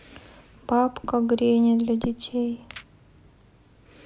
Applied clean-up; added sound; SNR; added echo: none; Breathing; 18 dB; none.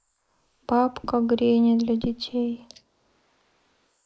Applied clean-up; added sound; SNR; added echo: neural mask model Resemble Enhance denoiser.